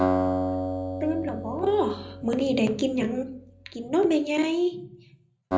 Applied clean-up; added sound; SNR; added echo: none; Acoustic guitar; 4 dB; reverberation time 0.4 s.